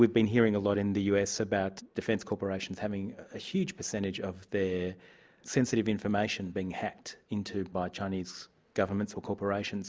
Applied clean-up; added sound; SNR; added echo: none; none; none; none.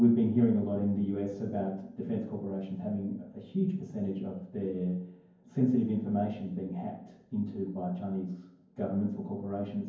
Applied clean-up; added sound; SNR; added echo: none; none; none; reverberation time 0.9 s.